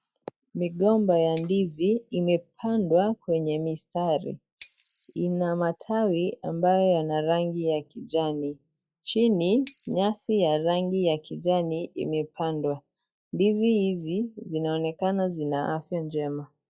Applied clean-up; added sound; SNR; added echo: classical method log-MMSE.